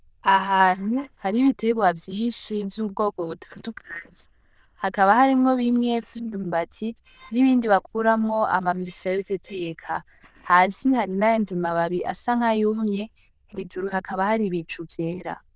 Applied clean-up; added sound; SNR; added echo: neural diffusion model UNIVERSE++.